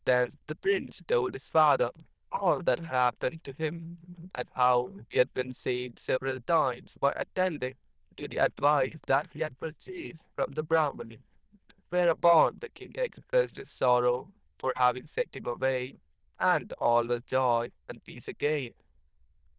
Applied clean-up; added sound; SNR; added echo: neural diffusion model UNIVERSE++.